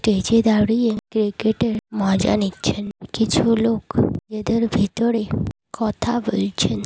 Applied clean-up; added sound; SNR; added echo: none; none; none; none.